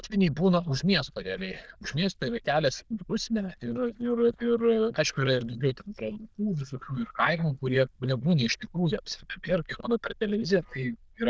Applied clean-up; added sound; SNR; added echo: neural diffusion model UNIVERSE++.